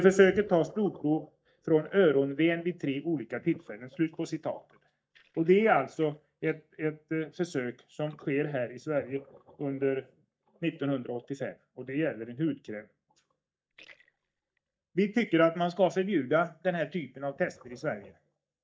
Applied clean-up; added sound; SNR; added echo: neural mask model DeepFilterNet 3.